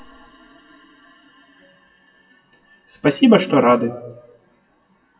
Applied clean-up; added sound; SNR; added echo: classical method WPE with log-MMSE.